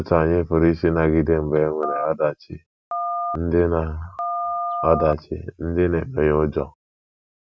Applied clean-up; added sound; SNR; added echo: neural mask model RNNoise.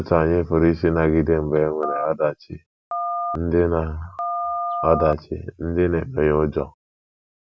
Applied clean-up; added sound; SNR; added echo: none; Telephone; 6 dB; none.